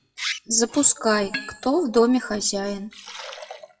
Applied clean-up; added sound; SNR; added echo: classical method WPE with log-MMSE.